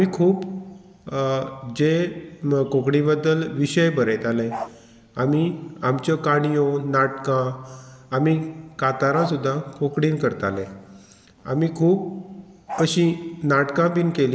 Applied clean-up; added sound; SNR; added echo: none; Bark; 11 dB; none.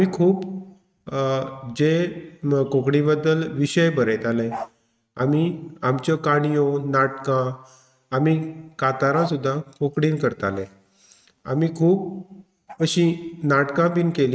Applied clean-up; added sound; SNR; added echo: neural mask model RNNoise.